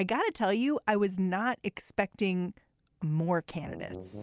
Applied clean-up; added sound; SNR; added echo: none; none; none; none.